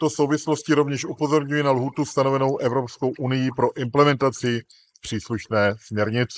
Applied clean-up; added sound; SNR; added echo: neural mask model Resemble Enhance denoiser.